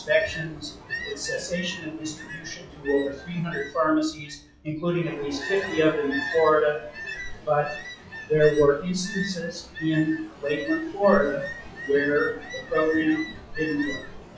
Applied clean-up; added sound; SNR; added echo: classical method log-MMSE.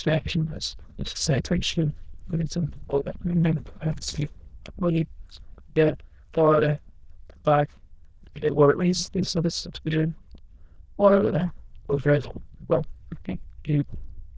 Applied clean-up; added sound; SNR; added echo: neural diffusion model UNIVERSE++.